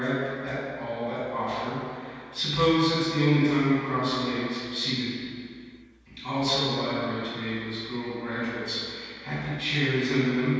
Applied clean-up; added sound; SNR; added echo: none; none; none; reverberation time 2.1 s.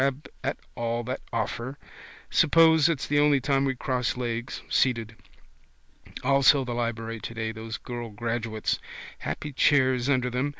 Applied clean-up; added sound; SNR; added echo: none; none; none; none.